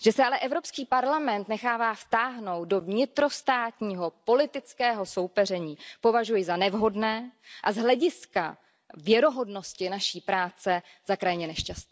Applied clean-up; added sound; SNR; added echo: none; none; none; none.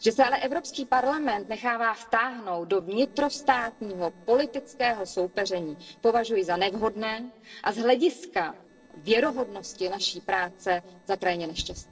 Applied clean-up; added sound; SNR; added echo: neural separator model SepFormer DNS4.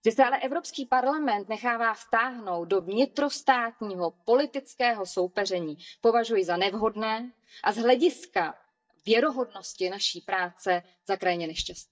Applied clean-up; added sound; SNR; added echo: neural mask model DeepFilterNet 3.